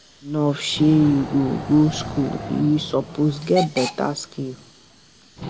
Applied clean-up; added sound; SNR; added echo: none; Hiss / Alarm / Train + Wild animals; 11 dB; none.